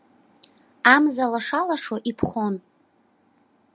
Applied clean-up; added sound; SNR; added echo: none; none; none; none.